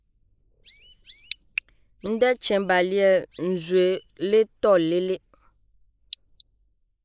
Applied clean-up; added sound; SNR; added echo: neural mask model Resemble Enhance denoiser.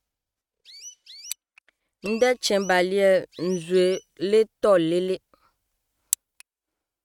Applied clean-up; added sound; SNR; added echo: neural mask model RNNoise.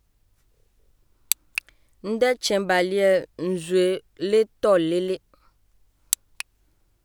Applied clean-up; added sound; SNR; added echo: none; none; none; none.